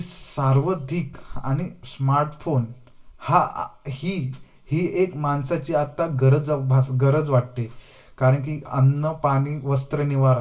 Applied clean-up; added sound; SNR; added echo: none; none; none; reverberation time 0.2 s.